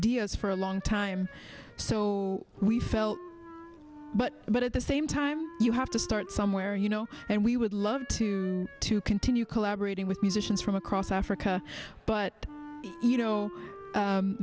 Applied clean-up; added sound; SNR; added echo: none; Wind instrument, woodwind instrument; 18 dB; none.